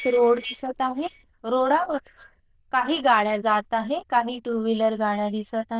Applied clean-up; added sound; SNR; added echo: neural diffusion model UNIVERSE++.